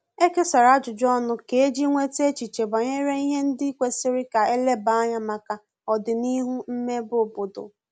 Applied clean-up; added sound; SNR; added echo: none; none; none; none.